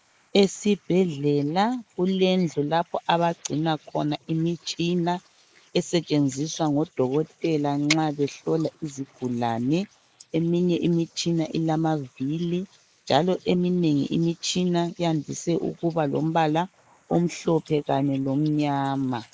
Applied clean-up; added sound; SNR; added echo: neural mask model Resemble Enhance denoiser.